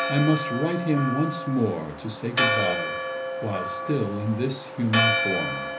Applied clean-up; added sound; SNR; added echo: none; Church bell; 1 dB; reverberation time 0.3 s.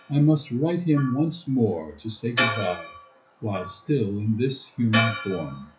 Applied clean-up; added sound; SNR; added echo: classical method WPE with log-MMSE.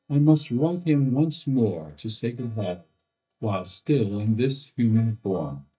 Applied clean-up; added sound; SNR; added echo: neural mask model DeepFilterNet 3.